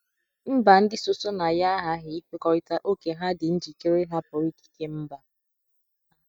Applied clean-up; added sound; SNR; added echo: neural mask model DeepFilterNet 3.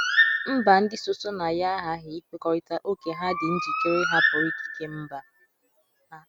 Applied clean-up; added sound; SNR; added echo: none; Bird; 1 dB; none.